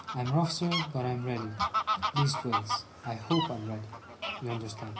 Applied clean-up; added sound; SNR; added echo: none; Fowl; 3 dB; reverberation time 0.4 s.